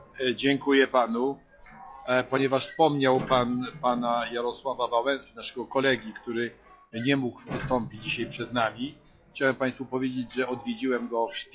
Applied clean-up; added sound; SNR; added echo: classical method log-MMSE.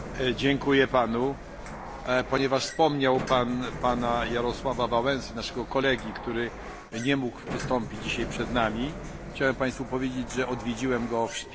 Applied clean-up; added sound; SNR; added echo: none; Sliding door; 10 dB; none.